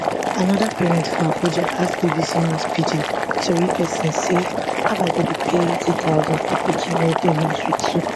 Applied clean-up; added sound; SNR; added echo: none; Boiling; 0 dB; none.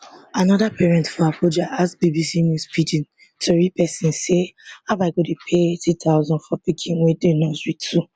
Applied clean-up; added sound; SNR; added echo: none; none; none; none.